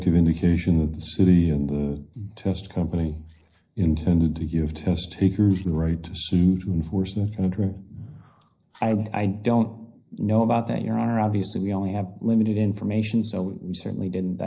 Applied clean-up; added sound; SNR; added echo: neural separator model SepFormer DNS4.